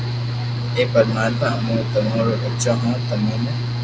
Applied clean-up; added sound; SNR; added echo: none; Mechanical fan; 1 dB; none.